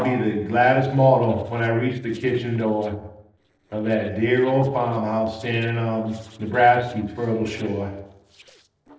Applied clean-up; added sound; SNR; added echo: neural separator model SepFormer DNS4.